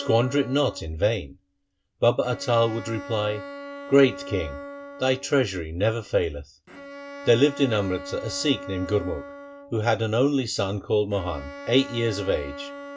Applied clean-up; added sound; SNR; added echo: none; Bowed string instrument; 15 dB; none.